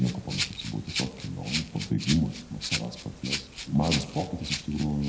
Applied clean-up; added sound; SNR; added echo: none; Rattle (instrument); 6 dB; reverberation time 0.7 s.